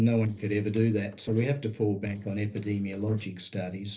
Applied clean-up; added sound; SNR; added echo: neural separator model SepFormer DNS4.